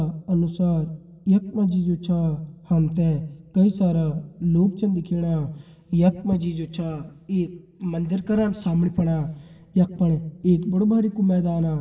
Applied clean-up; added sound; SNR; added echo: none; none; none; reverberation time 1.7 s.